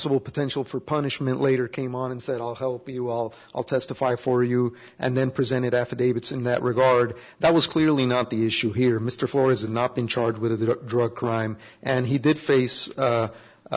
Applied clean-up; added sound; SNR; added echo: none; none; none; none.